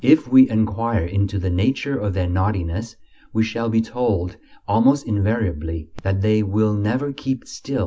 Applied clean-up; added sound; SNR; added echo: none; none; none; none.